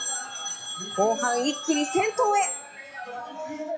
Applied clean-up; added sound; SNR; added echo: classical method log-MMSE.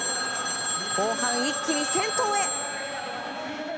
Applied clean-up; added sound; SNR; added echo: none; Telephone; -1 dB; none.